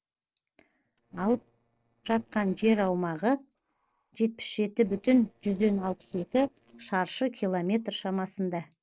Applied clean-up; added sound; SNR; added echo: neural separator model SepFormer DNS4.